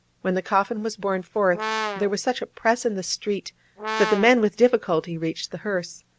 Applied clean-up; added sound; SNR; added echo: none; Brass instrument; 6 dB; none.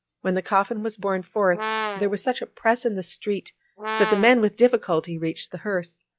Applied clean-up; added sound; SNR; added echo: classical method log-MMSE.